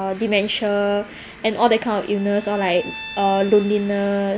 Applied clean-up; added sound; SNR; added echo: none; Bowed string instrument; 19 dB; none.